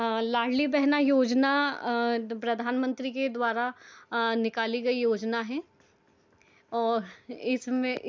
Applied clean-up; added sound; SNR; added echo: none; none; none; none.